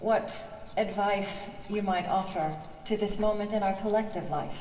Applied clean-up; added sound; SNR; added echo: none; Domestic sounds, home sounds; 11 dB; reverberation time 0.7 s.